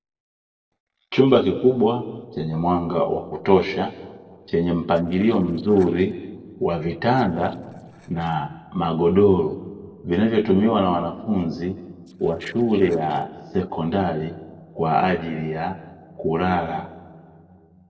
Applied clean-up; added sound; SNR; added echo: neural separator model SepFormer DNS4.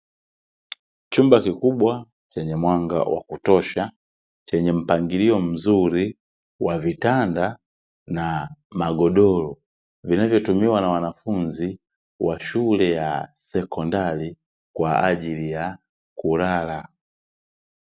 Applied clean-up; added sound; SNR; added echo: none; none; none; none.